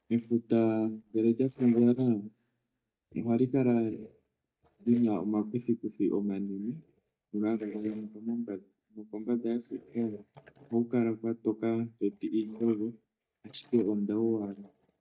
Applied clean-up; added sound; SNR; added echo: neural mask model DeepFilterNet 3.